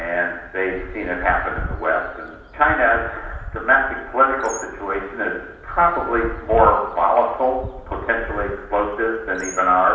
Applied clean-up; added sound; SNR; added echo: none; Bird; 13 dB; reverberation time 0.9 s.